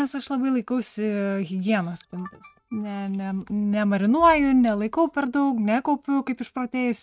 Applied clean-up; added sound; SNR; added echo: neural mask model RNNoise.